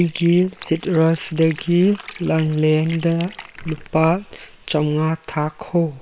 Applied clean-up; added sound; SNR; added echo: neural separator model SepFormer WHAM!.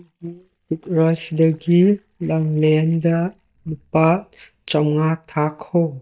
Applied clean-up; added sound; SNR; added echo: neural mask model DeepFilterNet 3.